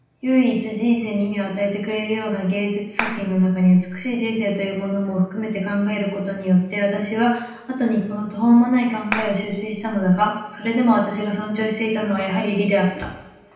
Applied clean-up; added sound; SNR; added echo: none; Clapping; 10 dB; reverberation time 0.8 s.